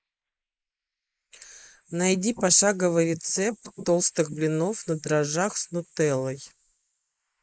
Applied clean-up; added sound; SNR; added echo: neural mask model Resemble Enhance denoiser.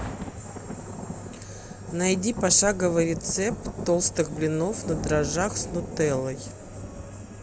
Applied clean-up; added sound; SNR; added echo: none; Thunder; 10 dB; none.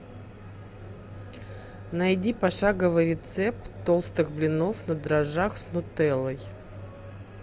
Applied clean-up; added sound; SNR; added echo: none; none; none; none.